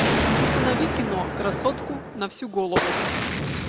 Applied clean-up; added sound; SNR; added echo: none; Explosion; -4 dB; none.